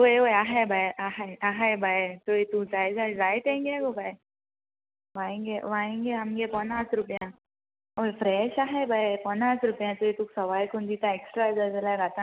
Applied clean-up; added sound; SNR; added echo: none; none; none; none.